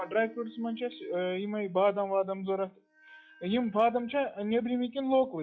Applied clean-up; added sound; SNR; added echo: classical method log-MMSE.